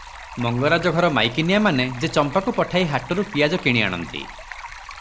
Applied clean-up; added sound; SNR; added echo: none; Stream; 15 dB; none.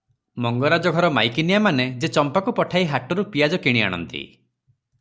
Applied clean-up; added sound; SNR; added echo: none; none; none; none.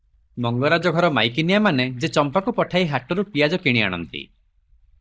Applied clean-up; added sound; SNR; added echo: neural mask model DeepFilterNet 3.